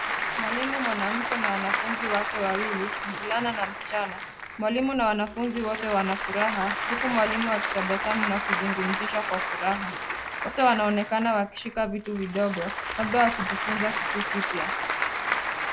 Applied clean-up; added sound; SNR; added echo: none; Applause / Crowd; 2 dB; none.